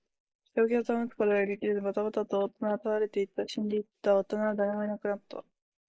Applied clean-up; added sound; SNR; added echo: neural mask model Resemble Enhance denoiser.